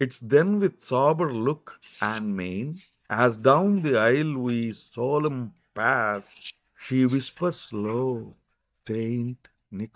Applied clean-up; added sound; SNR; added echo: neural mask model DeepFilterNet 3.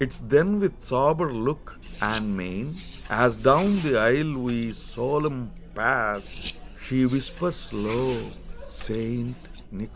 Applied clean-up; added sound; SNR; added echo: none; Car + Chatter; 14 dB; none.